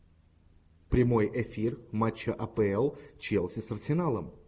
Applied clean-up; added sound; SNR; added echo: none; none; none; none.